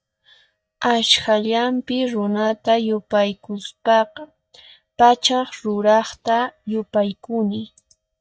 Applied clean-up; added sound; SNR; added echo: neural mask model DeepFilterNet 3.